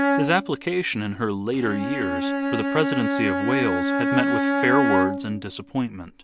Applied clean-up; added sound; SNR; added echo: none; Bowed string instrument; -1 dB; none.